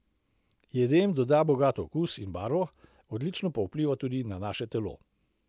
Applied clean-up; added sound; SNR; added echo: none; none; none; none.